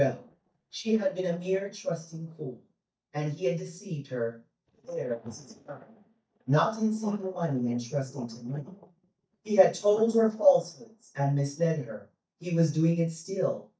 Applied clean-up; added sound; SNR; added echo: neural mask model DeepFilterNet 3.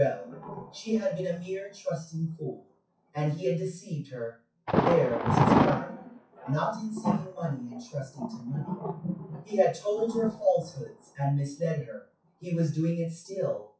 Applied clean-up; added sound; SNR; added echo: classical method WPE with log-MMSE.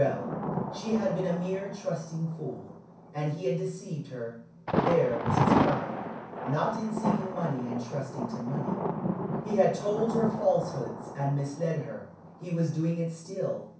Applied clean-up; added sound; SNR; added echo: none; Thunder; 2 dB; reverberation time 0.6 s.